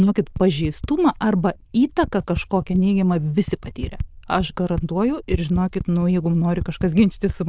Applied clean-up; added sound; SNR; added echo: neural diffusion model UNIVERSE++.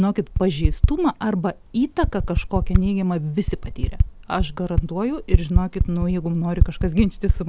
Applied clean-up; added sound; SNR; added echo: none; Typing; -1 dB; none.